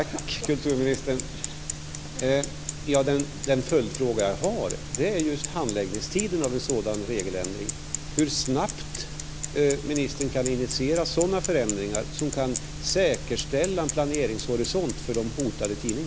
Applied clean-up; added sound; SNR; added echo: none; Bicycle; 12 dB; none.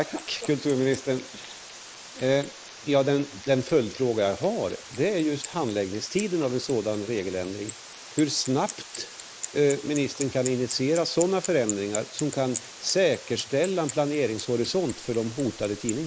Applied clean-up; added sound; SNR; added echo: neural mask model Resemble Enhance denoiser.